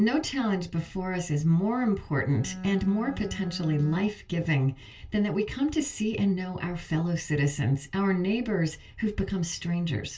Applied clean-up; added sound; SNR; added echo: none; Bowed string instrument; 13 dB; reverberation time 0.2 s.